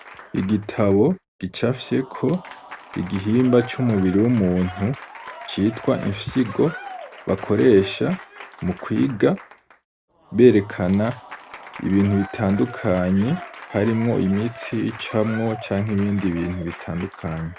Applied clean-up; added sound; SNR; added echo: none; Applause / Crowd; 17 dB; none.